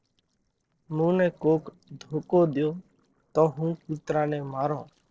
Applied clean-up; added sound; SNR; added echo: neural separator model SepFormer DNS4.